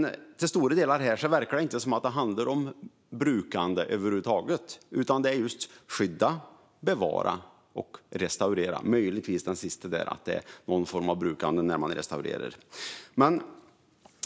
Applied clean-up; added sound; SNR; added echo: none; none; none; none.